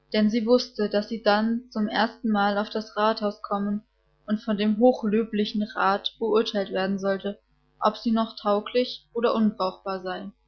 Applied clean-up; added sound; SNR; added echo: none; none; none; none.